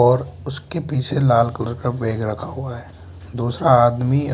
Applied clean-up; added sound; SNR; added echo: none; none; none; none.